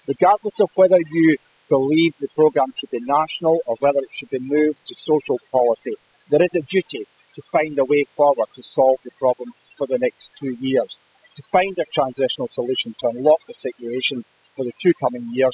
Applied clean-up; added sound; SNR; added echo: classical method spectral subtraction.